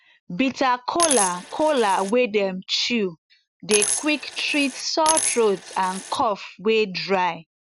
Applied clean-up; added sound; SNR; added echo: none; Coin (dropping); 5 dB; none.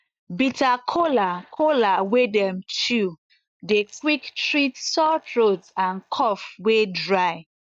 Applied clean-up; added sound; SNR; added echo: neural mask model DeepFilterNet 3.